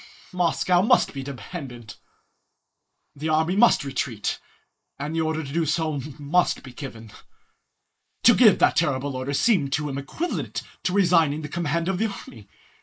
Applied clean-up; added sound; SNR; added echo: neural mask model Resemble Enhance denoiser.